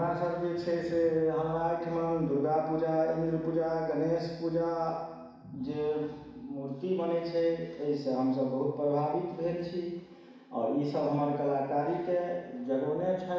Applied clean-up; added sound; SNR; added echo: none; none; none; reverberation time 1.1 s.